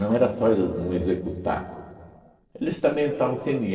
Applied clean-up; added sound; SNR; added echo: neural separator model SepFormer DNS4.